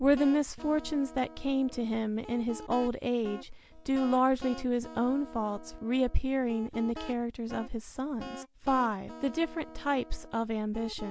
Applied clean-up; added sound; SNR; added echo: none; Guitar; 16 dB; none.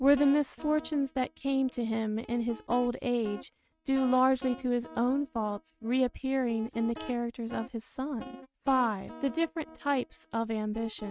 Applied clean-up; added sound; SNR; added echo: neural mask model RNNoise.